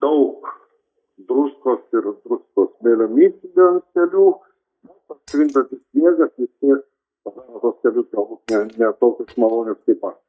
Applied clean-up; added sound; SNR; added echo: neural mask model DeepFilterNet 3.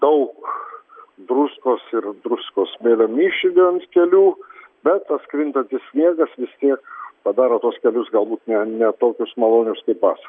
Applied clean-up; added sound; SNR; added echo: none; none; none; none.